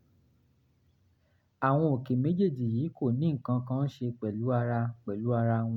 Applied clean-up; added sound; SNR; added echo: none; none; none; none.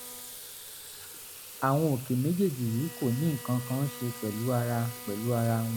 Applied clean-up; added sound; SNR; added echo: none; Sink (filling or washing) / Water tap, faucet + Bowed string instrument; 13 dB; none.